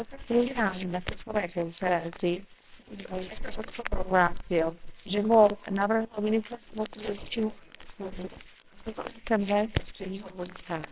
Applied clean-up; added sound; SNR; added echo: neural separator model SepFormer WHAMR!.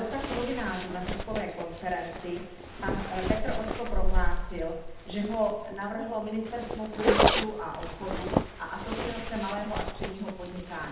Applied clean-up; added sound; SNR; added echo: none; Zipper (clothing); -4 dB; reverberation time 0.8 s.